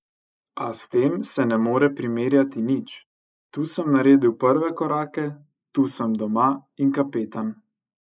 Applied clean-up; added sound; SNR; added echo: neural mask model Resemble Enhance denoiser.